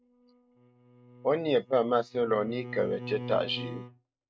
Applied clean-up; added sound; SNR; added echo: neural mask model RNNoise.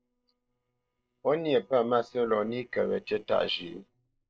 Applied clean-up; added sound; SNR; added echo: neural separator model SepFormer DNS4.